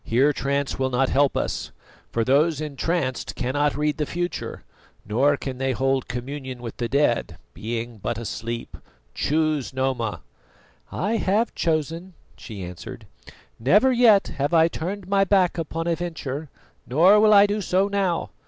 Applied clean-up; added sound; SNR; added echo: none; none; none; none.